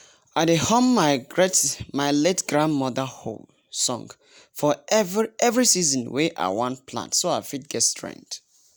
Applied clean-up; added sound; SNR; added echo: none; none; none; none.